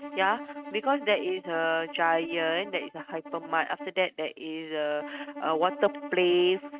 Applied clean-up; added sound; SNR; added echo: neural mask model RNNoise.